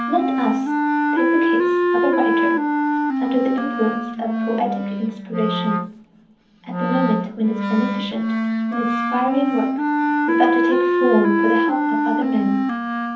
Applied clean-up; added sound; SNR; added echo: none; Wind instrument, woodwind instrument; -4 dB; reverberation time 0.7 s.